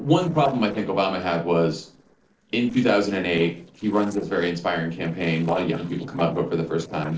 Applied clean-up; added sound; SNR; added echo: neural separator model SepFormer DNS4.